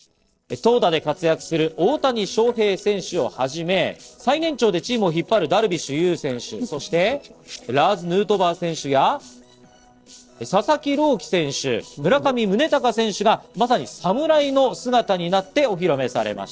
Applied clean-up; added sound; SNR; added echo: neural separator model SepFormer DNS4.